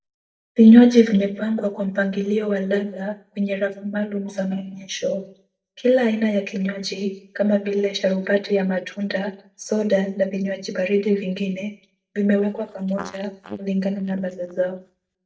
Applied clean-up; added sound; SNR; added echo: neural mask model DeepFilterNet 3.